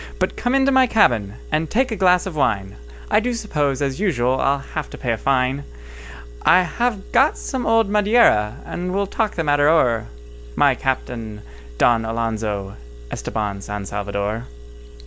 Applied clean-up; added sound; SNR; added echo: none; Engine; 14 dB; none.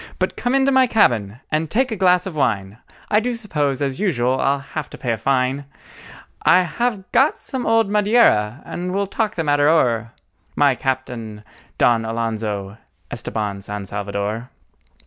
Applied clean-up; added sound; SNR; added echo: none; none; none; none.